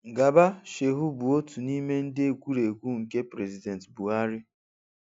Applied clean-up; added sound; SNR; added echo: none; none; none; none.